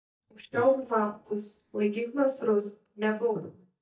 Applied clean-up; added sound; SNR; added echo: neural mask model DeepFilterNet 3.